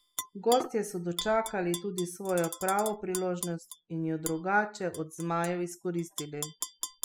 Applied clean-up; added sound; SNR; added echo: classical method spectral subtraction.